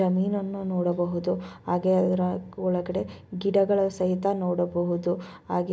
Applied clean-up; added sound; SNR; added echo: none; none; none; none.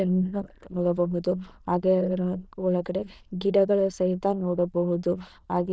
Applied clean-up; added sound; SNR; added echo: neural diffusion model UNIVERSE++.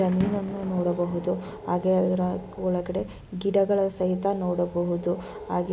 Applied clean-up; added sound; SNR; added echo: none; Thunder / Rain + Animal; 15 dB; none.